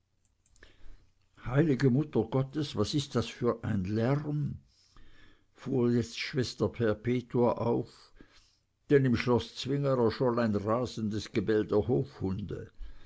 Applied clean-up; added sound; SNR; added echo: none; none; none; none.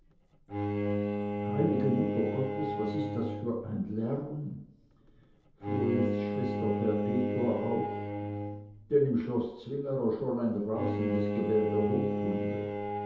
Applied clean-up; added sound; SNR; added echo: none; Bowed string instrument; 2 dB; reverberation time 0.8 s.